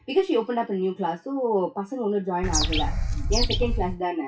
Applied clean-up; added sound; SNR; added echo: classical method WPE with log-MMSE.